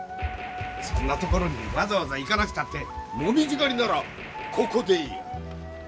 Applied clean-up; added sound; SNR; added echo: none; Gunshot, gunfire; 15 dB; none.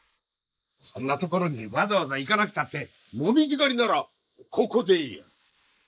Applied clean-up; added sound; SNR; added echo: neural mask model Resemble Enhance denoiser.